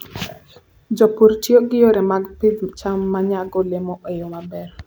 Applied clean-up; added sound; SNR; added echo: none; none; none; none.